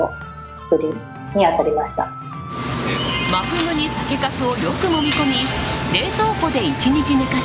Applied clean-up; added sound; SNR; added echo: none; none; none; none.